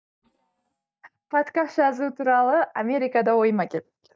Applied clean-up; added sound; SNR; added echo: neural mask model DeepFilterNet 3.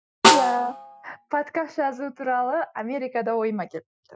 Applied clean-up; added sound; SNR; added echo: classical method Wiener filter.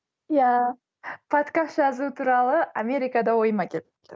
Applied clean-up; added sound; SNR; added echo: none; none; none; none.